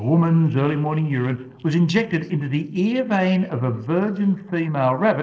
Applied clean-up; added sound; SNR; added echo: neural separator model SepFormer DNS4.